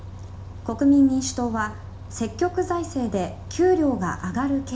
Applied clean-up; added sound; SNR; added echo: none; Bus; 13 dB; reverberation time 0.4 s.